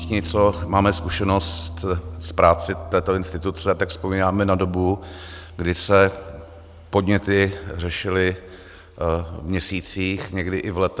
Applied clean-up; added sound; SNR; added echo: none; Piano; 14 dB; none.